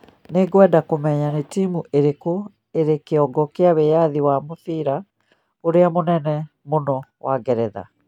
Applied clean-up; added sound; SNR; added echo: none; none; none; none.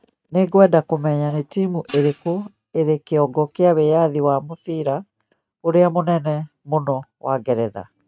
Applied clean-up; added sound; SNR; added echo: neural mask model RNNoise.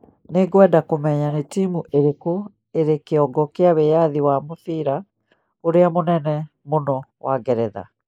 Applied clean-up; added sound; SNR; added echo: neural mask model Resemble Enhance denoiser.